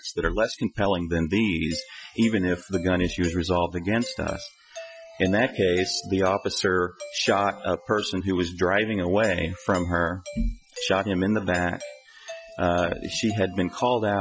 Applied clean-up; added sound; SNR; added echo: classical method Wiener filter.